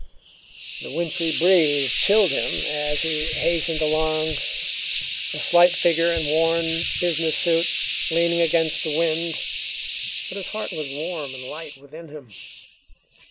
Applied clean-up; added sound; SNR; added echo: none; Hiss; -3 dB; none.